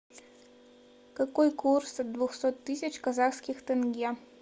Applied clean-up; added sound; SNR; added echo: none; none; none; none.